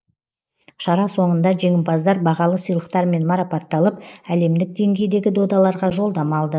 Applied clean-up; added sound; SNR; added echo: neural mask model Resemble Enhance denoiser.